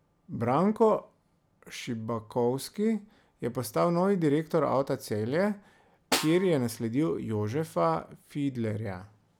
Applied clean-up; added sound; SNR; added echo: none; Snare drum; 8 dB; none.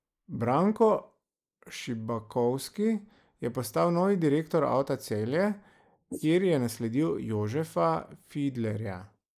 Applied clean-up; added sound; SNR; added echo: neural mask model Resemble Enhance denoiser.